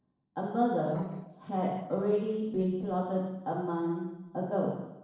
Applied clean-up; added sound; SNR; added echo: neural separator model SepFormer DNS4.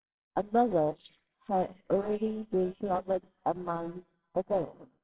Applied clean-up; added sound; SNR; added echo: neural separator model SepFormer WHAMR!.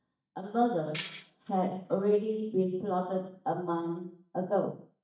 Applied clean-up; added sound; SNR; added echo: neural mask model DeepFilterNet 3.